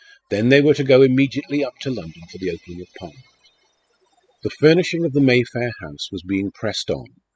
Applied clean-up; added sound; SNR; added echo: classical method spectral subtraction.